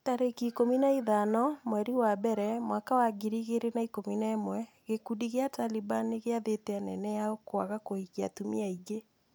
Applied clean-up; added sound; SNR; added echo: none; none; none; none.